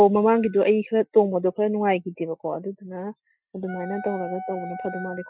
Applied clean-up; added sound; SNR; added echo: classical method Wiener filter.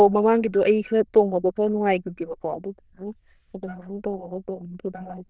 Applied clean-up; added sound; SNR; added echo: neural diffusion model UNIVERSE++.